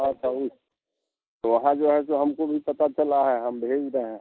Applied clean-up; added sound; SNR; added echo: neural mask model Resemble Enhance denoiser.